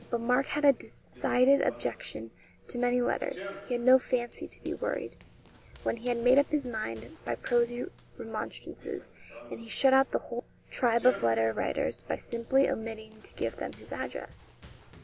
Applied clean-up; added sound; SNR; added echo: none; Run; 20 dB; none.